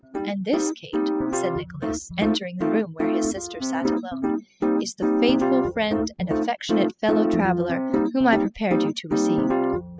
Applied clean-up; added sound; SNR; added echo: classical method spectral subtraction.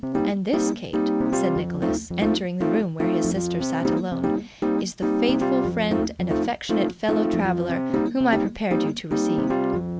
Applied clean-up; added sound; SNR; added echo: none; Piano; -4 dB; none.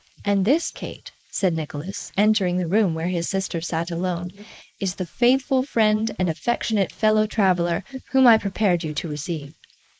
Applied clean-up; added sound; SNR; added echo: neural mask model Resemble Enhance denoiser.